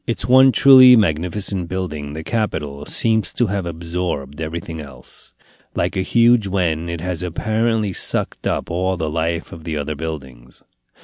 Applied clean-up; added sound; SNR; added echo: none; none; none; none.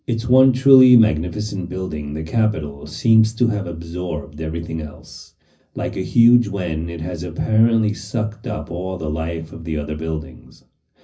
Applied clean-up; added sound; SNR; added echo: none; none; none; reverberation time 0.4 s.